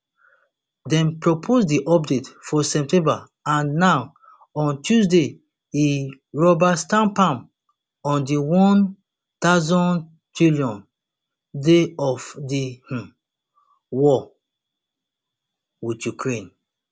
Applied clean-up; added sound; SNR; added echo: none; none; none; none.